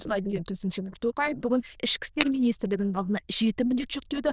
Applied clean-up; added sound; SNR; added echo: neural diffusion model UNIVERSE++.